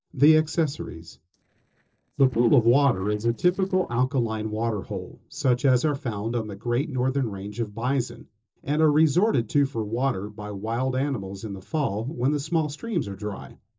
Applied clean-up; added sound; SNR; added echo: neural separator model SepFormer DNS4.